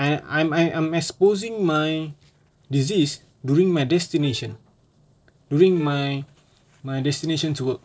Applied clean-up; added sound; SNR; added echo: neural separator model SepFormer DNS4.